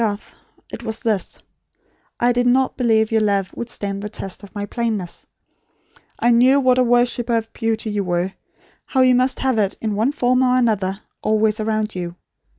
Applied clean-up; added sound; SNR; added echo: none; none; none; none.